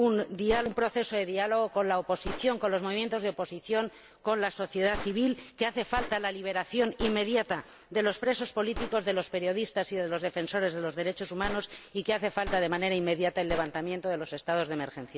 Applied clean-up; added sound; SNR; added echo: none; Gunshot, gunfire; 15 dB; none.